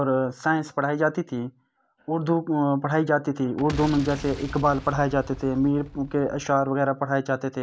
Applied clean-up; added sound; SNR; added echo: none; Boom; 14 dB; none.